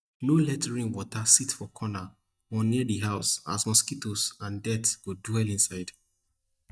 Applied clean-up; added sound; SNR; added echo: neural mask model DeepFilterNet 3.